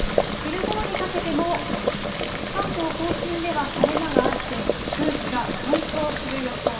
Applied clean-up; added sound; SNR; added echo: none; Boiling; -3 dB; reverberation time 2.5 s.